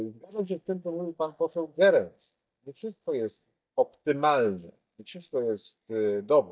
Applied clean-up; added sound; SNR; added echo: neural mask model DeepFilterNet 3.